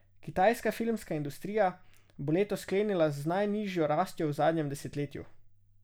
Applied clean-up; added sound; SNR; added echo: none; none; none; none.